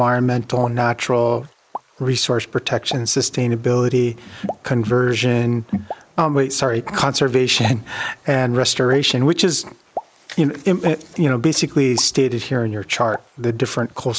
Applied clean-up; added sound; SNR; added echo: neural mask model Resemble Enhance denoiser.